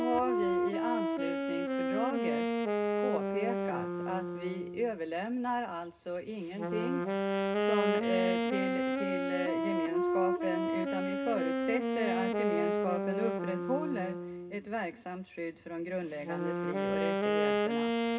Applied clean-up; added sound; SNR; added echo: none; Wind instrument, woodwind instrument; -4 dB; reverberation time 0.2 s.